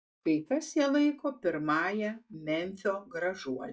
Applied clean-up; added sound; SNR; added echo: neural mask model DeepFilterNet 3.